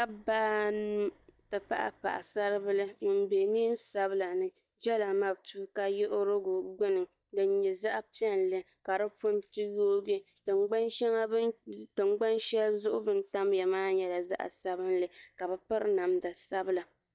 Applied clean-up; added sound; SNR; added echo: neural mask model DeepFilterNet 3.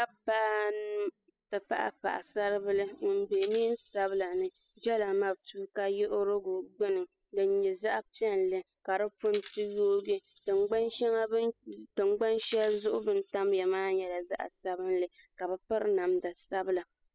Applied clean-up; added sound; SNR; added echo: classical method spectral subtraction.